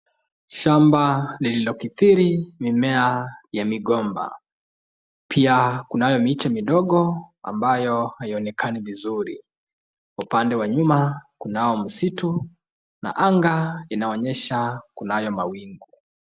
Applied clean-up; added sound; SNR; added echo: none; none; none; none.